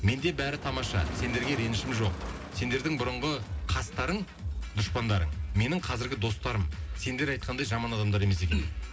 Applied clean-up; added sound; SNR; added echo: none; Motor vehicle (road); 14 dB; reverberation time 0.3 s.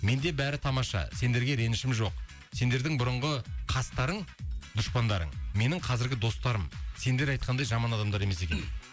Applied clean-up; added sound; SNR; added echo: none; none; none; none.